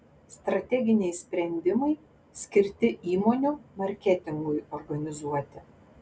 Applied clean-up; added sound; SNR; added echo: none; none; none; none.